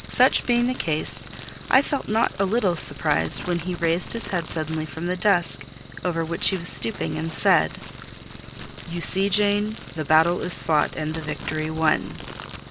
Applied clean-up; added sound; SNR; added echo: none; Engine + Crackle; 14 dB; none.